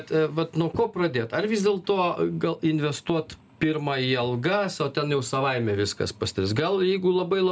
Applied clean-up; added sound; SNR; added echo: none; none; none; none.